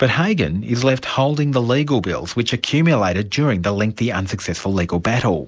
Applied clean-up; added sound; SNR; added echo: none; none; none; none.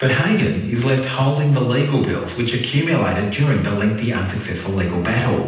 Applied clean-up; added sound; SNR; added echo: none; none; none; reverberation time 0.9 s.